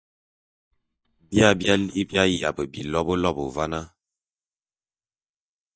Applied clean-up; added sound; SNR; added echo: neural mask model DeepFilterNet 3.